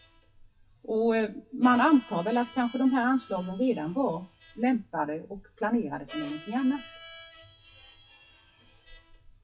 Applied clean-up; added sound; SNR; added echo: classical method WPE with log-MMSE.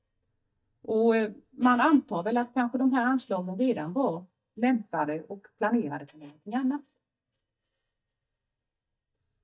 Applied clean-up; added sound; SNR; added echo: neural mask model DeepFilterNet 3.